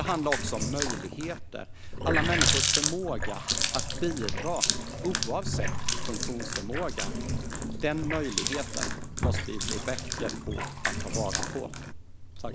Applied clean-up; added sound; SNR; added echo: none; Water tap, faucet; -4 dB; none.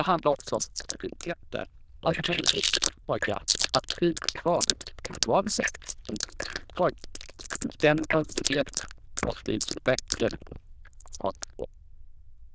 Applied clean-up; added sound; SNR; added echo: neural diffusion model UNIVERSE++.